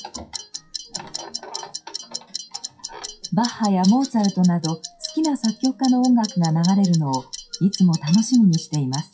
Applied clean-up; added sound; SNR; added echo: classical method WPE with log-MMSE.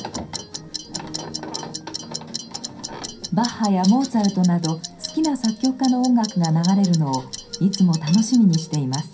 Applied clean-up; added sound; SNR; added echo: none; Clock; 13 dB; reverberation time 0.3 s.